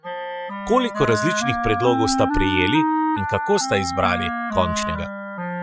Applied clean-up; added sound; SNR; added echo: classical method spectral subtraction.